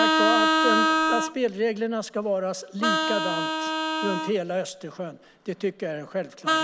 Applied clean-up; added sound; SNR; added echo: none; Vehicle horn, car horn, honking; -3 dB; none.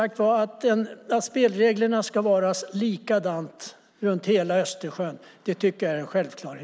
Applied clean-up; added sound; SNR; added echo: none; none; none; none.